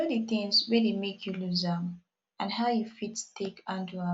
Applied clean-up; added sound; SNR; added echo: none; none; none; none.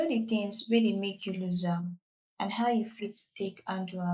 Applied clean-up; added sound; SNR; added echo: neural mask model Resemble Enhance denoiser.